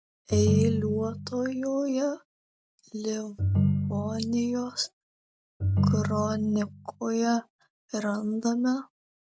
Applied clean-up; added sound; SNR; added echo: none; Ringtone; -2 dB; none.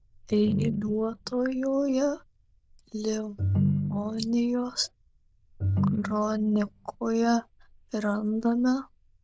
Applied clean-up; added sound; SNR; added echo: neural diffusion model UNIVERSE++.